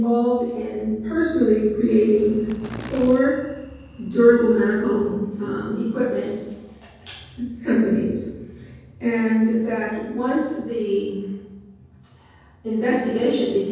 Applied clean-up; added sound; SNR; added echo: none; Insect; 17 dB; reverberation time 1.3 s.